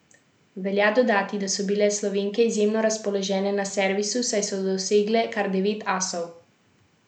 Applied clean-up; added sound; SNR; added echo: none; none; none; none.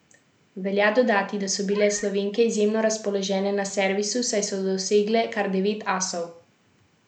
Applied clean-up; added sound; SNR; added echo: none; Meow; 18 dB; none.